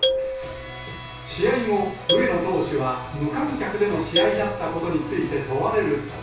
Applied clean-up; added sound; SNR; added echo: none; Marimba, xylophone; 4 dB; reverberation time 0.6 s.